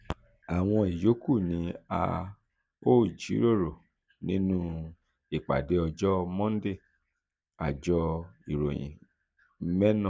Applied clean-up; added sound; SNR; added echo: none; none; none; none.